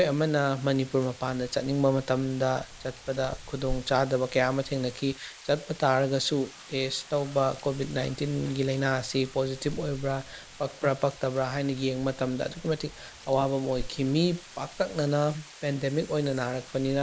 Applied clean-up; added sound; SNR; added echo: neural mask model Resemble Enhance denoiser.